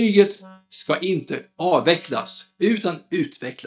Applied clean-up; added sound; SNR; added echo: neural mask model DeepFilterNet 3.